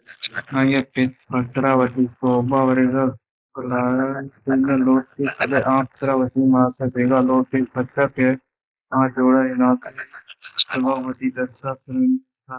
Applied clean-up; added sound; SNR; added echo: neural mask model Resemble Enhance denoiser.